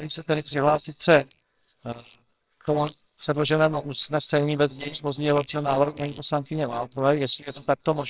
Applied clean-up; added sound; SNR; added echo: neural separator model SepFormer WHAMR!.